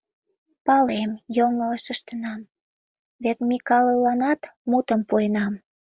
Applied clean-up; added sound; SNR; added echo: none; none; none; none.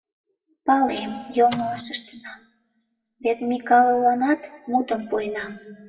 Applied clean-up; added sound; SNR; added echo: classical method WPE with log-MMSE.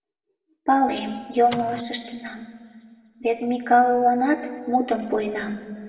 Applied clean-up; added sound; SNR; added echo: none; Printer; 11 dB; reverberation time 1.9 s.